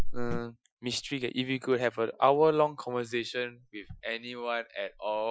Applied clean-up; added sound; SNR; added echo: classical method Wiener filter.